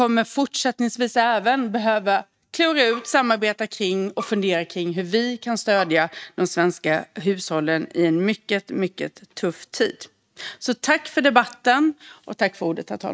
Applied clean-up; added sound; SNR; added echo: neural mask model RNNoise.